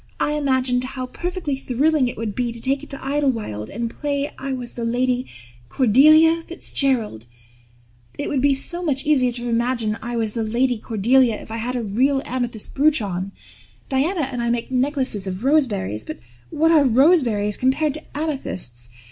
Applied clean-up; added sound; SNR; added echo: none; none; none; none.